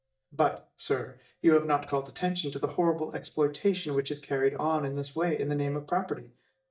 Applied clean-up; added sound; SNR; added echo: neural mask model DeepFilterNet 3.